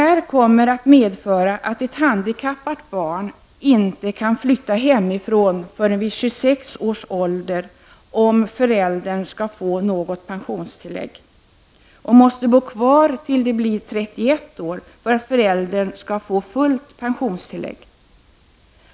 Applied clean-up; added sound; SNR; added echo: none; none; none; none.